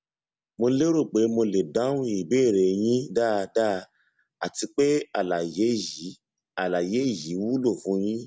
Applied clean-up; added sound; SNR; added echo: none; none; none; none.